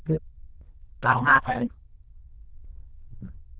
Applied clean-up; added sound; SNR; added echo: neural diffusion model UNIVERSE++.